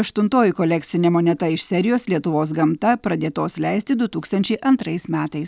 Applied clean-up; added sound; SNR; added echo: none; none; none; none.